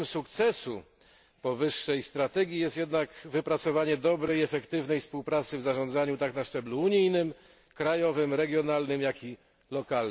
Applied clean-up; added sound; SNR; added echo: none; none; none; none.